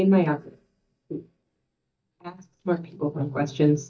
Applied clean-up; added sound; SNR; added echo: neural mask model DeepFilterNet 3.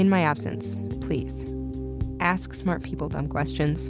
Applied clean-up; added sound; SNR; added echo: none; none; none; none.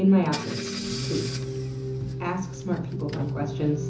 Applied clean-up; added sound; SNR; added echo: none; Engine / Car; 13 dB; reverberation time 0.7 s.